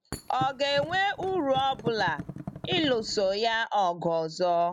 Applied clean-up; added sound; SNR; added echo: none; Thump, thud; 12 dB; none.